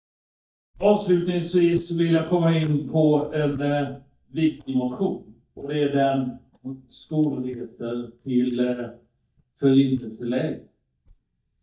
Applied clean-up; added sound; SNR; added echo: neural mask model DeepFilterNet 3.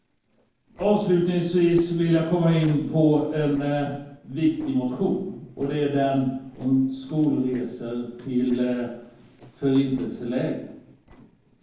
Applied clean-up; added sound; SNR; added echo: neural separator model SepFormer DNS4.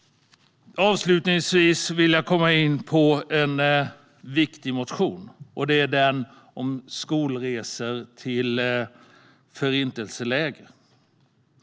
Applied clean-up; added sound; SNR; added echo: none; none; none; none.